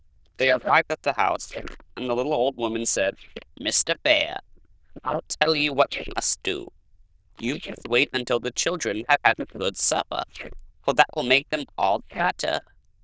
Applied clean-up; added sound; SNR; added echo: neural diffusion model UNIVERSE++.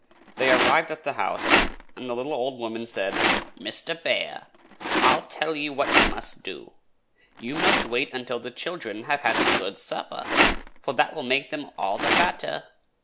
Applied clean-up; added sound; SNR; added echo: none; Rattle; -1 dB; none.